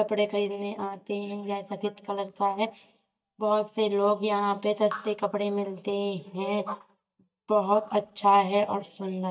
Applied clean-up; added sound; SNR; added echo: neural mask model DeepFilterNet 3.